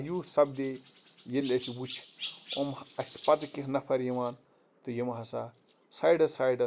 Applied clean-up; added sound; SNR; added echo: none; Chirp, tweet; 11 dB; none.